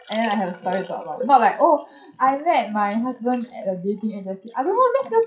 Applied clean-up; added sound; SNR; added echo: classical method WPE with log-MMSE.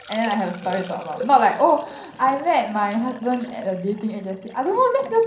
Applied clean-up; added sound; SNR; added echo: none; Liquid; 17 dB; reverberation time 0.6 s.